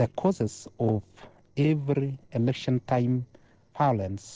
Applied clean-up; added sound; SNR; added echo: neural separator model SepFormer DNS4.